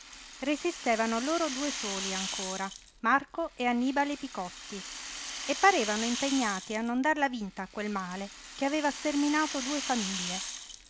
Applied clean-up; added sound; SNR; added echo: none; Rattle (instrument); 8 dB; none.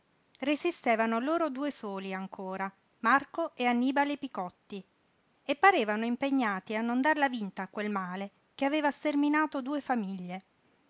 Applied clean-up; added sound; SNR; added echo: none; none; none; none.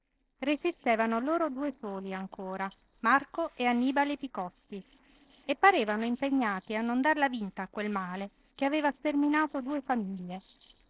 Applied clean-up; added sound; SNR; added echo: neural separator model SepFormer DNS4.